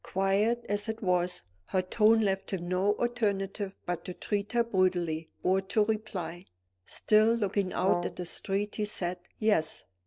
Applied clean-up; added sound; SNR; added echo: neural separator model SepFormer DNS4.